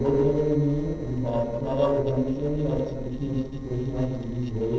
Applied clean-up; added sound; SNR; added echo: neural separator model SepFormer DNS4.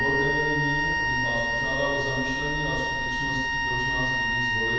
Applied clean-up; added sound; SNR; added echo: none; Wind instrument, woodwind instrument; -5 dB; reverberation time 1.2 s.